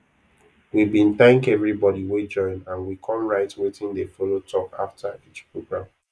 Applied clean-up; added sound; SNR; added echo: neural mask model Resemble Enhance denoiser.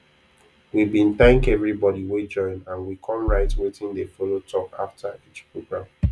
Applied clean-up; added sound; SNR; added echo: none; Bass drum; -2 dB; none.